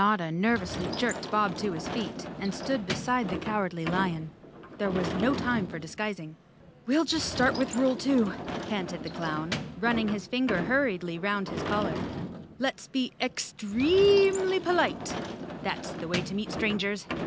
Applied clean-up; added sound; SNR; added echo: none; Sliding door / Slam; 8 dB; none.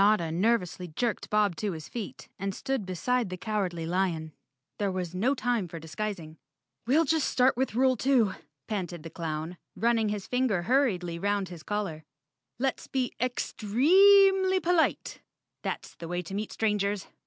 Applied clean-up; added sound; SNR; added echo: none; none; none; none.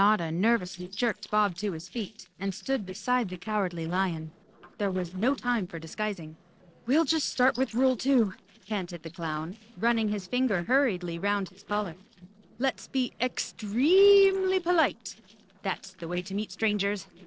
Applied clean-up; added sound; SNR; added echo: neural separator model SepFormer DNS4.